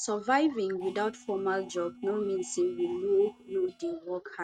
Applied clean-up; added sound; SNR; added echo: neural mask model RNNoise.